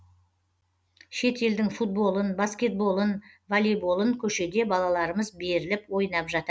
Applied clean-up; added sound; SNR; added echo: none; none; none; none.